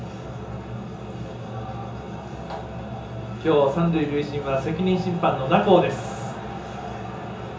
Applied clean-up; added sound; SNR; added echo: none; none; none; reverberation time 0.6 s.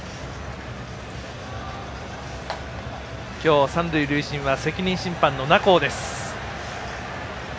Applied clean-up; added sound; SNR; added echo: none; none; none; none.